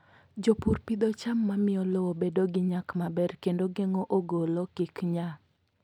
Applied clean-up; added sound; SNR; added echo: none; none; none; none.